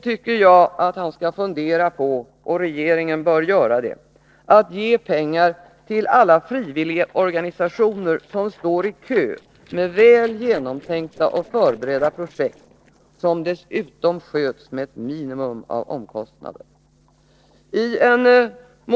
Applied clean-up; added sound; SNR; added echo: neural separator model SepFormer DNS4.